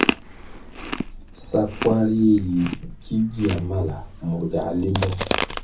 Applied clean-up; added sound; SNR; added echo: none; Chewing, mastication; 6 dB; reverberation time 0.3 s.